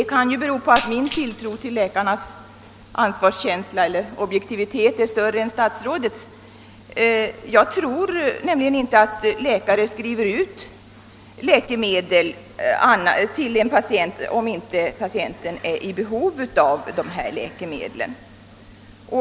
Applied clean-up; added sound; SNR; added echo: none; Shatter; 16 dB; none.